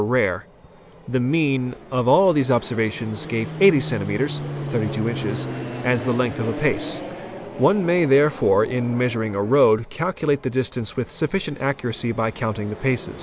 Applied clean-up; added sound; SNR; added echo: none; Fixed-wing aircraft, airplane; 12 dB; none.